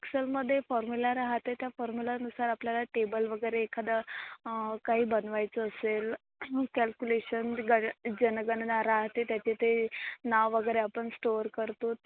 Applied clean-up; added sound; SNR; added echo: none; none; none; none.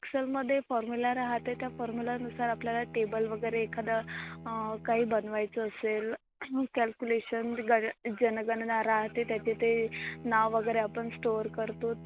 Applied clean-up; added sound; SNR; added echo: none; Bowed string instrument; 18 dB; none.